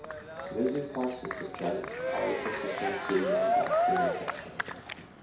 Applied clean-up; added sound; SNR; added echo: none; Cheering; -2 dB; reverberation time 0.6 s.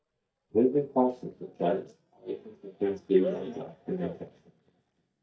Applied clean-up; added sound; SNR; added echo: neural mask model DeepFilterNet 3.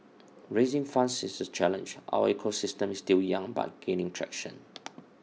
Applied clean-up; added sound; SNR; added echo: none; none; none; none.